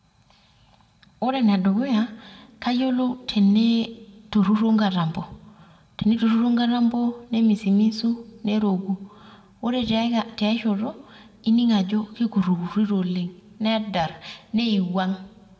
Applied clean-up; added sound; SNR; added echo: none; none; none; reverberation time 0.7 s.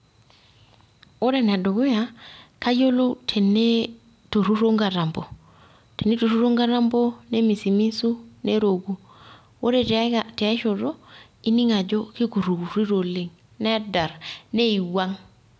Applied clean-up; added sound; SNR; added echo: none; none; none; none.